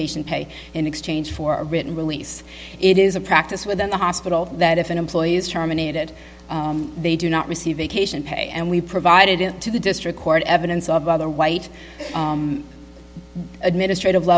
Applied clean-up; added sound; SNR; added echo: none; none; none; none.